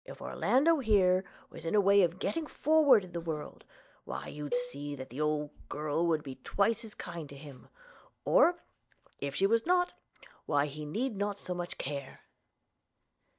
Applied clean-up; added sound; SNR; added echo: neural mask model DeepFilterNet 3.